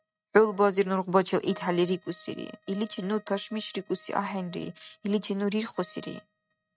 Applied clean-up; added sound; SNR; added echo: neural mask model RNNoise.